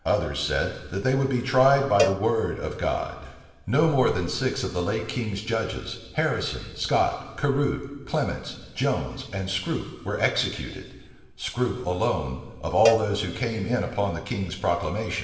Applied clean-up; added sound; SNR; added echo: none; Cowbell; 6 dB; reverberation time 1.4 s.